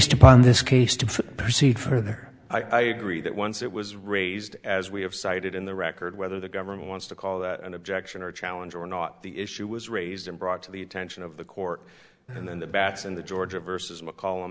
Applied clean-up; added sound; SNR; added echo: none; none; none; none.